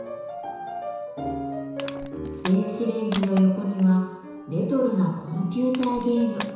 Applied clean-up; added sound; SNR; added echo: none; Crushing; 17 dB; reverberation time 1.0 s.